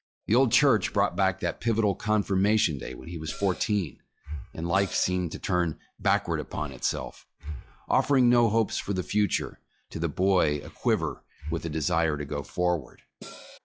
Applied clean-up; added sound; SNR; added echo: classical method log-MMSE.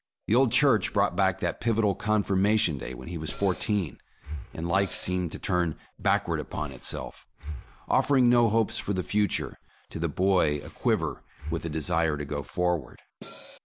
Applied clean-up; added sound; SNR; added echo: none; Breathing + Cymbal; 16 dB; none.